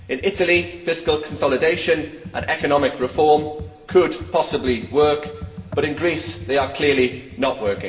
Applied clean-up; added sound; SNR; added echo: none; Computer keyboard; 16 dB; reverberation time 0.9 s.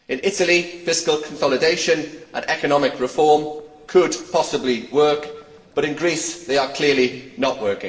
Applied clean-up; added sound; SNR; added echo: neural separator model SepFormer DNS4.